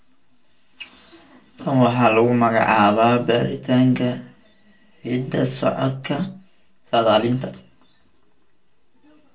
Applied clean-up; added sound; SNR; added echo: none; none; none; reverberation time 0.2 s.